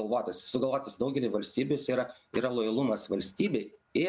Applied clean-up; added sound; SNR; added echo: none; none; none; none.